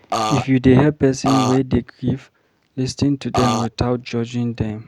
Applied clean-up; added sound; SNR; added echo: none; Burping, eructation; 2 dB; none.